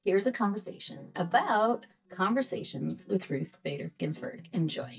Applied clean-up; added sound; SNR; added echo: neural mask model DeepFilterNet 3.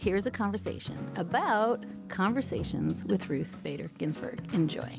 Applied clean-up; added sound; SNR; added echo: none; none; none; none.